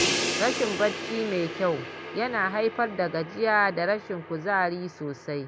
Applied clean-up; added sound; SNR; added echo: none; Crash cymbal; 6 dB; none.